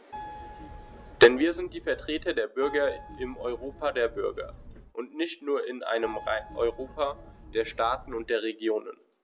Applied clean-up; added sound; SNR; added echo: none; Keyboard (musical); 15 dB; none.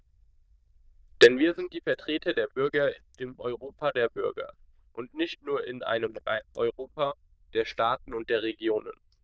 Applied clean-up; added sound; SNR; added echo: neural diffusion model UNIVERSE++.